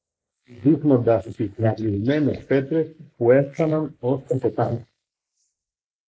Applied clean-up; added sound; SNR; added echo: neural mask model Resemble Enhance denoiser.